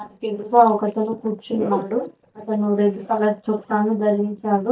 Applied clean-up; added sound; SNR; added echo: neural mask model DeepFilterNet 3.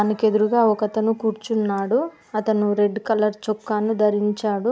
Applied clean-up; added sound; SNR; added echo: none; none; none; none.